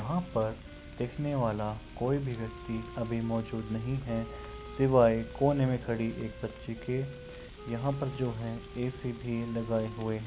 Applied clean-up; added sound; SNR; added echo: none; Frying (food) + Wind instrument, woodwind instrument; 13 dB; none.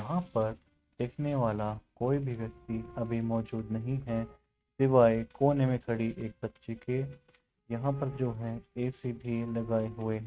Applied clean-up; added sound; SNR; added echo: neural mask model RNNoise.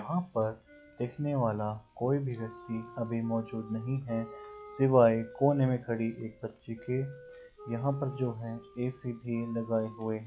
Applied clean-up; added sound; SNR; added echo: classical method log-MMSE.